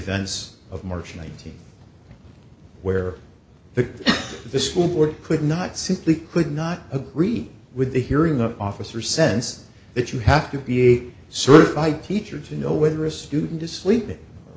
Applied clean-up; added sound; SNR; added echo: none; none; none; none.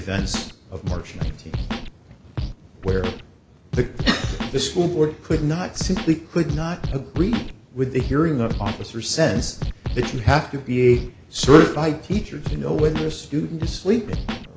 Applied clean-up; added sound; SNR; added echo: none; Scratching (performance technique); 7 dB; none.